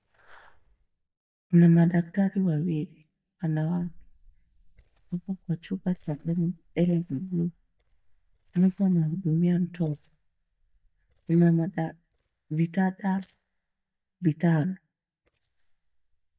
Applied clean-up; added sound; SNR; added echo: neural mask model DeepFilterNet 3.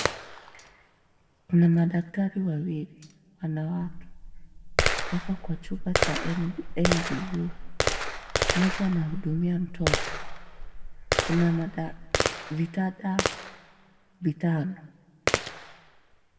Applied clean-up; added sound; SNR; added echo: none; Gunshot, gunfire; 2 dB; reverberation time 1.4 s.